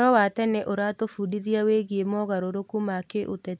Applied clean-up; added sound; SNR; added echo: none; none; none; none.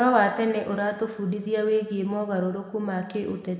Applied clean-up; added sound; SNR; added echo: none; none; none; reverberation time 1.3 s.